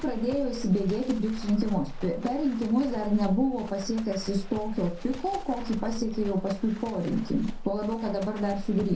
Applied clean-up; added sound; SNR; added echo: none; Livestock, farm animals, working animals; 9 dB; reverberation time 0.2 s.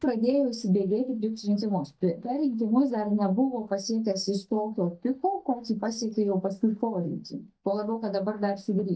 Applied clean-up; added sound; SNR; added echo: neural mask model DeepFilterNet 3.